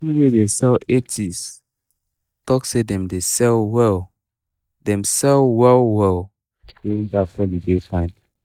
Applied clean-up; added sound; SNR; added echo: neural mask model DeepFilterNet 3.